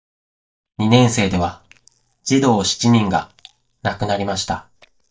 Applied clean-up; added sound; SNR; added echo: neural mask model DeepFilterNet 3.